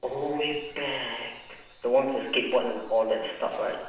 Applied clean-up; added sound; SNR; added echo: none; none; none; reverberation time 0.9 s.